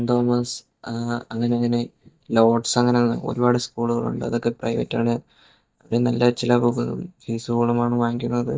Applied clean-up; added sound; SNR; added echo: neural mask model DeepFilterNet 3.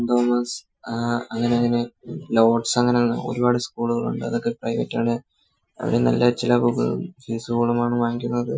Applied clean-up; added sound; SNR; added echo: classical method Wiener filter.